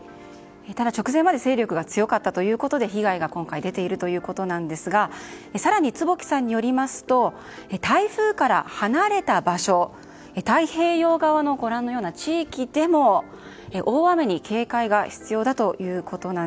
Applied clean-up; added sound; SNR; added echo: none; none; none; none.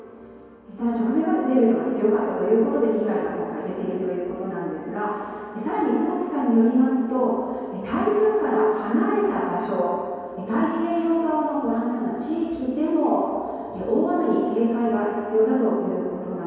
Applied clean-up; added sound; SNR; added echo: none; none; none; reverberation time 2.2 s.